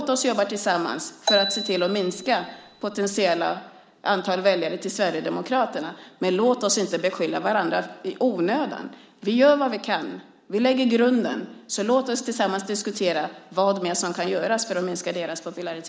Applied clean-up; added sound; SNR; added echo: none; Marimba, xylophone; 7 dB; none.